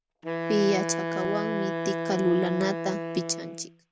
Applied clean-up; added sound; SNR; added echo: none; Wind instrument, woodwind instrument; 3 dB; none.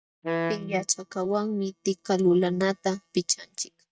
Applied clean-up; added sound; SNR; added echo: neural mask model DeepFilterNet 3.